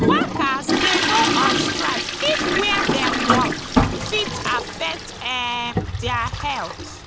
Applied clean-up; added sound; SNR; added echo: none; Toilet flush + Drawer open or close; -3 dB; none.